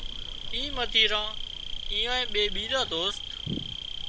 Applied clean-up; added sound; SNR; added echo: none; Insect; 3 dB; none.